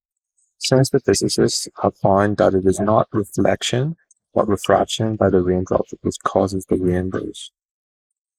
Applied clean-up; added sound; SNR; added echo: neural mask model Resemble Enhance denoiser.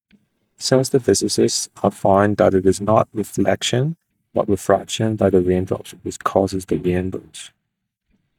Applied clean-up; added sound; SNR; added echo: neural mask model DeepFilterNet 3.